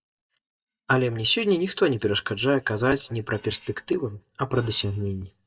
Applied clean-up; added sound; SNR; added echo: neural mask model DeepFilterNet 3.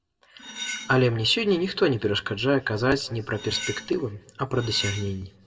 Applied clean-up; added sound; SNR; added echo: none; Cutlery, silverware; 11 dB; reverberation time 2.0 s.